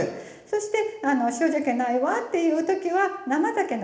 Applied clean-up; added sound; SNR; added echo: none; none; none; reverberation time 1.0 s.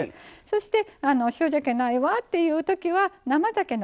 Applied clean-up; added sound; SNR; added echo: none; none; none; none.